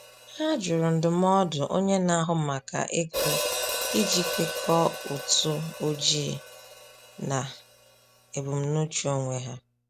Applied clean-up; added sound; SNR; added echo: none; Hi-hat; 8 dB; none.